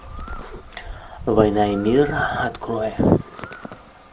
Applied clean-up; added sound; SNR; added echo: none; Bird; 15 dB; none.